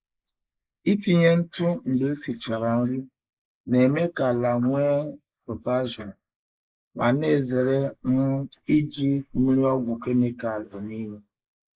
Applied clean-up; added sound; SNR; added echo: neural mask model Resemble Enhance denoiser.